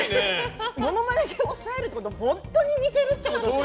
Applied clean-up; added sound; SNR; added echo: none; none; none; none.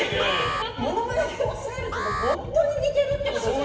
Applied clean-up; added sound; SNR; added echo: none; Alarm; 9 dB; reverberation time 1.3 s.